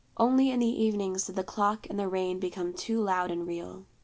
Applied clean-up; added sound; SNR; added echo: none; none; none; none.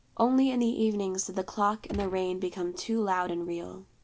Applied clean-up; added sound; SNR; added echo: none; Gunshot, gunfire; 14 dB; none.